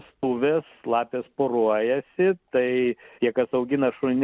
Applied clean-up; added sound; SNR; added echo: none; none; none; none.